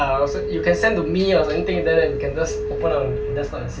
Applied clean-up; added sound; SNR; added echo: none; Telephone; 5 dB; reverberation time 0.1 s.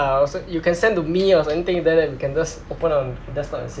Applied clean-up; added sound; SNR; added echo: none; none; none; none.